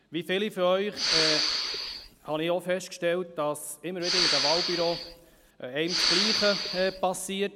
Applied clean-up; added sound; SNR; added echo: none; Respiratory sounds; -1 dB; none.